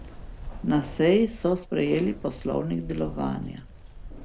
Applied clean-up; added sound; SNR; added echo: none; Keys jangling; 13 dB; none.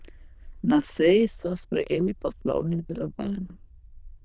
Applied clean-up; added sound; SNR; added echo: neural diffusion model UNIVERSE++.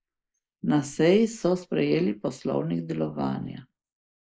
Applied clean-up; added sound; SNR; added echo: neural mask model Resemble Enhance denoiser.